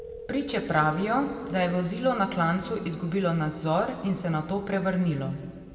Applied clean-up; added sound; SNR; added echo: none; Telephone; 17 dB; reverberation time 1.9 s.